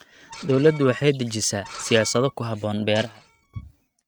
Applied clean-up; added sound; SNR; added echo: neural mask model RNNoise.